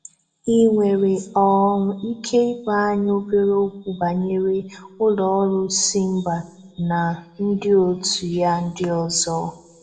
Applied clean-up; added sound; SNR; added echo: none; none; none; reverberation time 0.6 s.